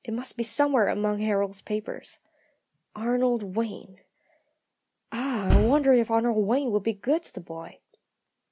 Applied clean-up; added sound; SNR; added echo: none; Bass drum; -1 dB; none.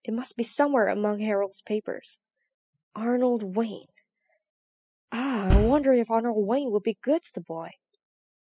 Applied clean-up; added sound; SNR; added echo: classical method spectral subtraction.